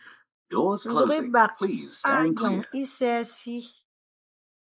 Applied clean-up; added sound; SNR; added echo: neural mask model Resemble Enhance denoiser.